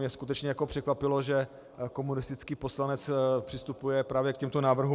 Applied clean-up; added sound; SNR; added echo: none; none; none; none.